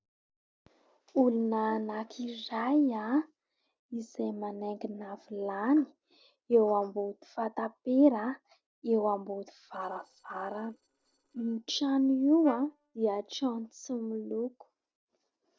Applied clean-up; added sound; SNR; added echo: neural separator model SepFormer DNS4.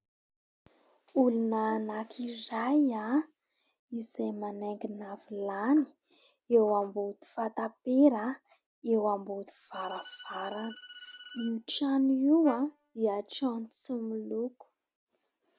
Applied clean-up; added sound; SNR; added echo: none; Brass instrument + Bowed string instrument; 18 dB; none.